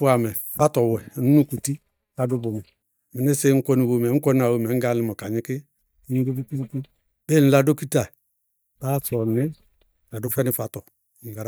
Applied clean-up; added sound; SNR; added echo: neural mask model DeepFilterNet 3.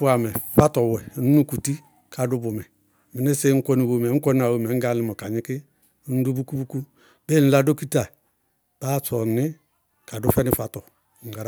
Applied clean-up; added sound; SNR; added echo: none; none; none; none.